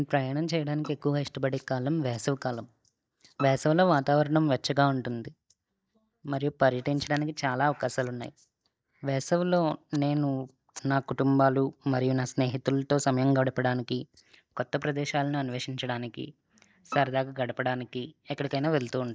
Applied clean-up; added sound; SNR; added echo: neural mask model DeepFilterNet 3.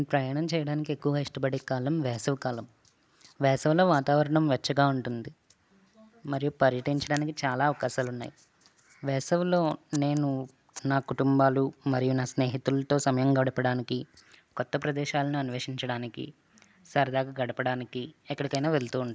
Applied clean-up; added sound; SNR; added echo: none; none; none; none.